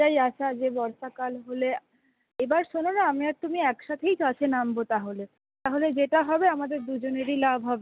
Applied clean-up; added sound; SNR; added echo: none; none; none; none.